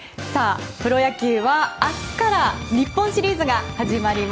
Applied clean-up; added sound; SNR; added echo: none; none; none; none.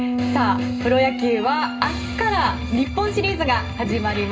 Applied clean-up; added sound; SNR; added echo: none; Bass guitar; 6 dB; reverberation time 0.2 s.